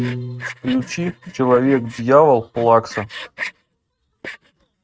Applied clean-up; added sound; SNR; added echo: neural mask model RNNoise.